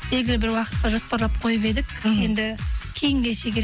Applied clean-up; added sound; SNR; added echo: none; none; none; none.